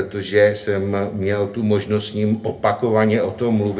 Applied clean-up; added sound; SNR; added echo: none; none; none; reverberation time 0.3 s.